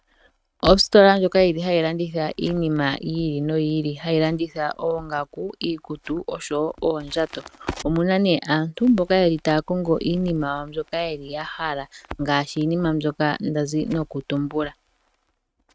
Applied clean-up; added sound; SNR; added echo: neural mask model RNNoise.